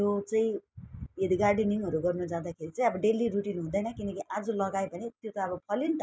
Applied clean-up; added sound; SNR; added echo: none; none; none; none.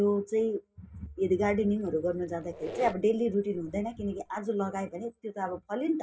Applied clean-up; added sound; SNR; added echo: none; Squeak; 16 dB; reverberation time 0.3 s.